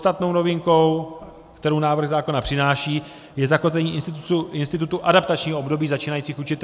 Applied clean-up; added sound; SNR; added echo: none; none; none; none.